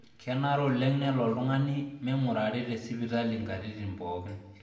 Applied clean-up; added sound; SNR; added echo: none; none; none; reverberation time 0.8 s.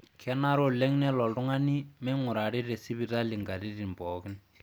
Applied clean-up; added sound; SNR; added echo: none; none; none; none.